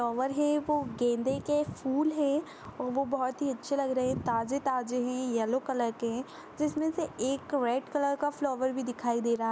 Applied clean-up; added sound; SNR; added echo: none; none; none; none.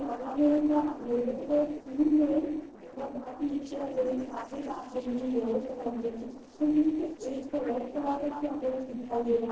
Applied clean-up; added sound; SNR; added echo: neural separator model SepFormer DNS4.